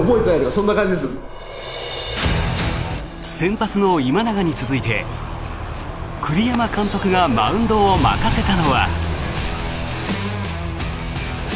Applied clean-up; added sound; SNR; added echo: none; Animal; 9 dB; none.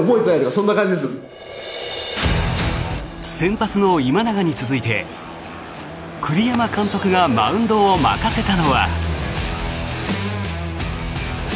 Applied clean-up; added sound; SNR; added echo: none; none; none; none.